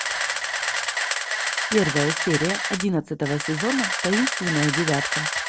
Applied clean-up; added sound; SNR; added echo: none; Camera; 0 dB; none.